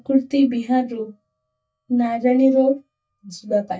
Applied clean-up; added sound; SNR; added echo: neural mask model DeepFilterNet 3.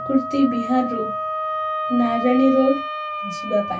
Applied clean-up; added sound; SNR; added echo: none; Wind instrument, woodwind instrument; 5 dB; reverberation time 0.2 s.